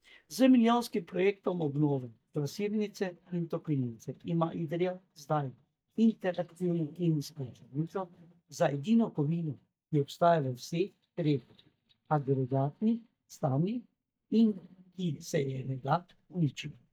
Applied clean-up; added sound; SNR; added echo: neural mask model DeepFilterNet 3.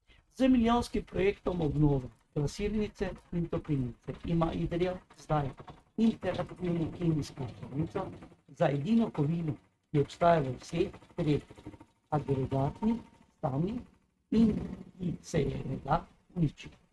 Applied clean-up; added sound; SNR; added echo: neural mask model RNNoise.